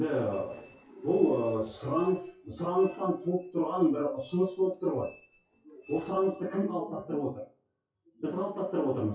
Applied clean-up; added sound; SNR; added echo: classical method WPE with log-MMSE.